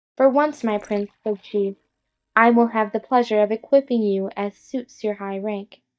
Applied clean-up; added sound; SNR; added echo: neural mask model DeepFilterNet 3.